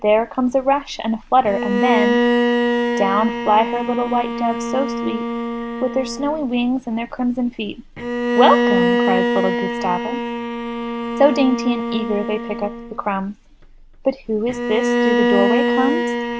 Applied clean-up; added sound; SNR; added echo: none; Bowed string instrument; 0 dB; none.